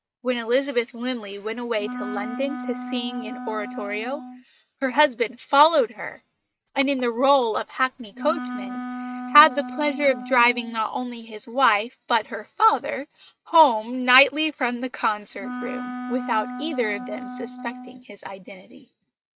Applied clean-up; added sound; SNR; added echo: neural mask model RNNoise.